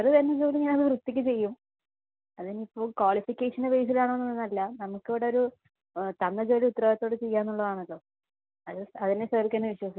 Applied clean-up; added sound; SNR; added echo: none; none; none; none.